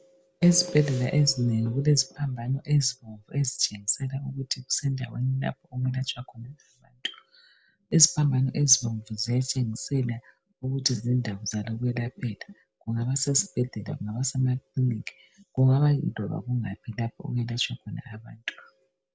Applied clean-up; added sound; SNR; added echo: none; none; none; none.